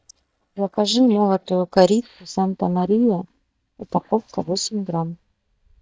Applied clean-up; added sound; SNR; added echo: neural mask model DeepFilterNet 3.